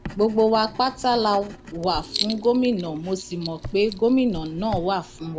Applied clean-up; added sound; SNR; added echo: none; Writing; 13 dB; none.